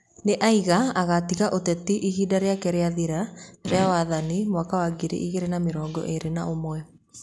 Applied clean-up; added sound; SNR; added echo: none; Fart; 12 dB; none.